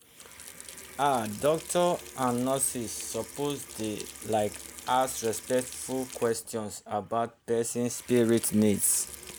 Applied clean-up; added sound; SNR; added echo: none; Sink (filling or washing) / Water tap, faucet; 16 dB; none.